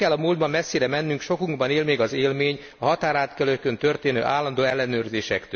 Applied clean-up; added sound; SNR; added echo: none; none; none; none.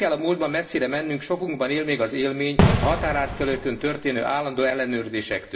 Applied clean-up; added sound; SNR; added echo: none; Fireworks; -2 dB; reverberation time 0.5 s.